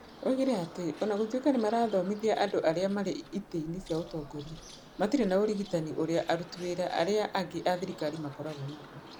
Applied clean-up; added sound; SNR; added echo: none; Bird; 18 dB; none.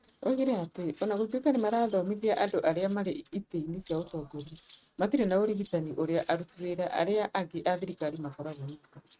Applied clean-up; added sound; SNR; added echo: neural mask model RNNoise.